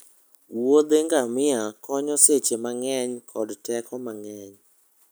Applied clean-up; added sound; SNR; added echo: none; none; none; none.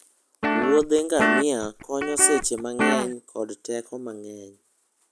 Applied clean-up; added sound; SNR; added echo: none; Guitar; 0 dB; none.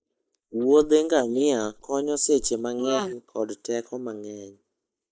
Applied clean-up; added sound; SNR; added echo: neural mask model Resemble Enhance denoiser.